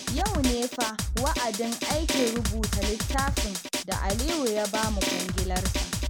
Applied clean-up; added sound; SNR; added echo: none; Drum; -2 dB; none.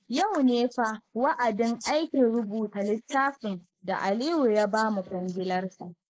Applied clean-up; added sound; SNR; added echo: neural mask model Resemble Enhance denoiser.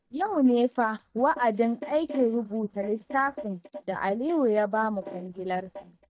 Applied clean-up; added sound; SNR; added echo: neural mask model DeepFilterNet 3.